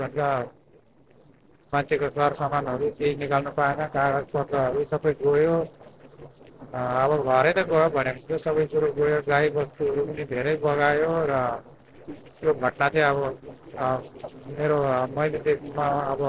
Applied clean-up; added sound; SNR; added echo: neural separator model SepFormer DNS4.